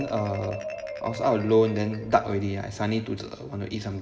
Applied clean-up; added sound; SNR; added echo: none; Marimba, xylophone; 14 dB; reverberation time 1.1 s.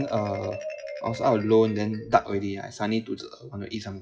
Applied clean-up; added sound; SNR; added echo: classical method WPE with log-MMSE.